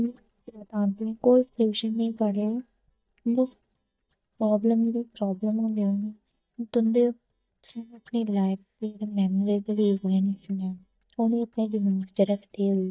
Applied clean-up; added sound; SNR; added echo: neural mask model DeepFilterNet 3.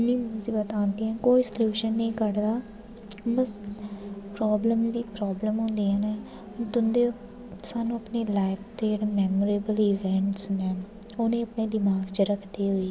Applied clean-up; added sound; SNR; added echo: none; none; none; none.